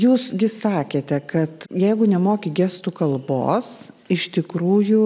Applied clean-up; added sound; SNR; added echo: none; none; none; none.